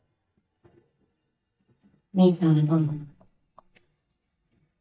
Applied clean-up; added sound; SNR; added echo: neural mask model DeepFilterNet 3.